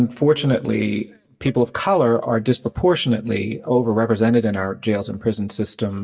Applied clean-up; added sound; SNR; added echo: neural mask model DeepFilterNet 3.